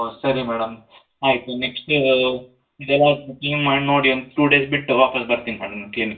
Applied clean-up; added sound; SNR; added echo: none; none; none; reverberation time 0.2 s.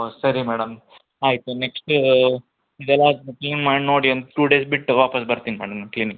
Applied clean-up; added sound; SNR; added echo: none; none; none; none.